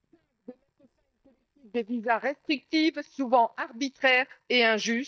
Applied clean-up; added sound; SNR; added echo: neural mask model DeepFilterNet 3.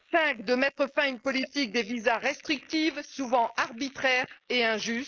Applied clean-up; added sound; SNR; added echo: neural mask model Resemble Enhance denoiser.